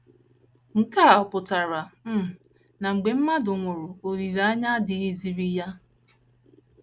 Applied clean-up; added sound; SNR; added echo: none; none; none; none.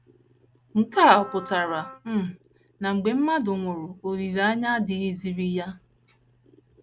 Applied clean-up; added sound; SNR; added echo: none; Wind instrument, woodwind instrument; 16 dB; none.